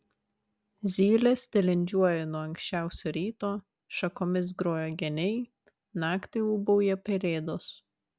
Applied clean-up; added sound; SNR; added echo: none; none; none; none.